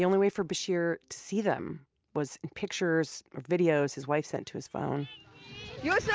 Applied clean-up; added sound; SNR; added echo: none; none; none; none.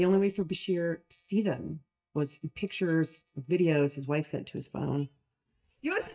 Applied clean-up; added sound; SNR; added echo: neural mask model DeepFilterNet 3.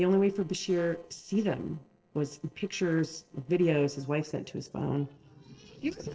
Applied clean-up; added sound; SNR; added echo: neural separator model SepFormer DNS4.